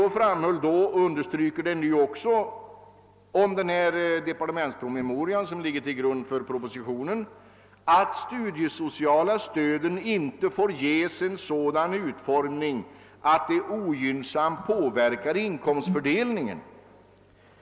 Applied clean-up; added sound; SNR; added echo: none; none; none; none.